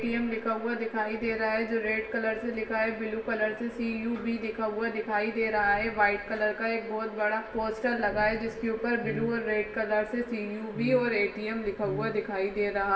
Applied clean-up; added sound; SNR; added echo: none; Brass instrument; 13 dB; reverberation time 0.8 s.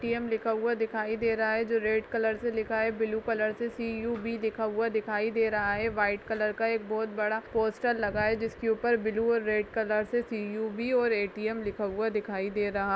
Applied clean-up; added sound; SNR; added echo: none; none; none; none.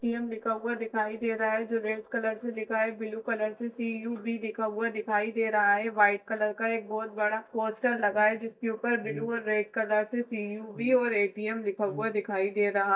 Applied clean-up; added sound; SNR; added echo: neural mask model DeepFilterNet 3.